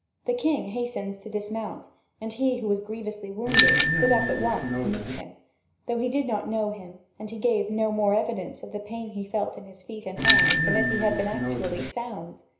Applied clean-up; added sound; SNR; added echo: none; Bicycle bell; 1 dB; reverberation time 0.5 s.